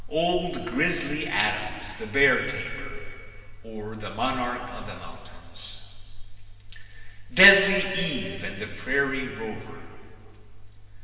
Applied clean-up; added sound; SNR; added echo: none; Bell; 9 dB; reverberation time 2.7 s.